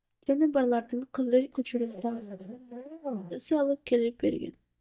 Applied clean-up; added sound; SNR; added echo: neural mask model DeepFilterNet 3.